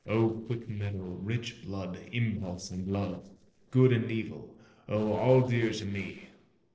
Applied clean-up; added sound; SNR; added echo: neural separator model SepFormer DNS4.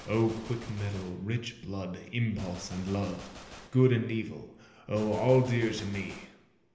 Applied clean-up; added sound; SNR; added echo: none; Gunshot, gunfire; 19 dB; reverberation time 0.8 s.